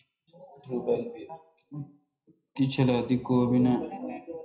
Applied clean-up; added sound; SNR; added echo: none; none; none; reverberation time 0.5 s.